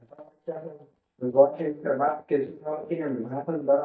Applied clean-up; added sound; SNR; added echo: neural mask model DeepFilterNet 3.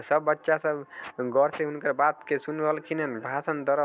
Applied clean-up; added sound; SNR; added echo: none; none; none; none.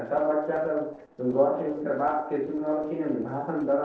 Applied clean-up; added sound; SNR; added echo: neural separator model SepFormer DNS4.